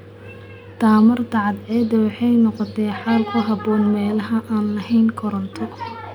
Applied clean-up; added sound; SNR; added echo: none; none; none; none.